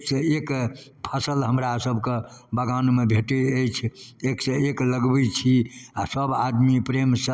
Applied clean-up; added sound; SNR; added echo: none; none; none; none.